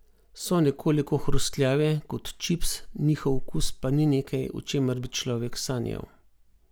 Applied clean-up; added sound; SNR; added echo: none; none; none; none.